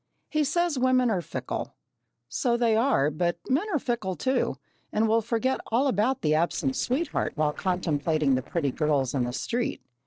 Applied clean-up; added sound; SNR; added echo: neural separator model SepFormer DNS4.